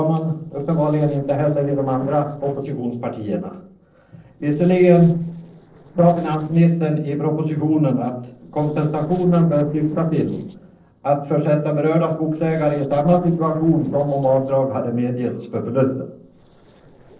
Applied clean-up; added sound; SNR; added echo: neural separator model SepFormer DNS4.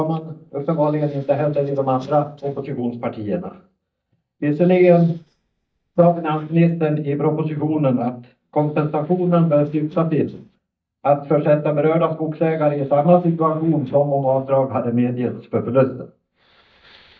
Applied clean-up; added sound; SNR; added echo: neural mask model DeepFilterNet 3.